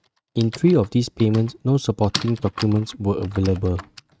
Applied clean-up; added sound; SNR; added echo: neural mask model RNNoise.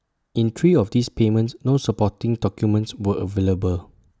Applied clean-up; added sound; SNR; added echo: none; none; none; none.